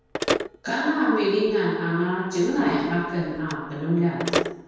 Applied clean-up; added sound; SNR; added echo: none; Telephone; 8 dB; reverberation time 1.2 s.